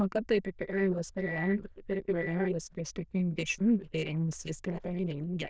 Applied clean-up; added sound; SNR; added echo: neural diffusion model UNIVERSE++.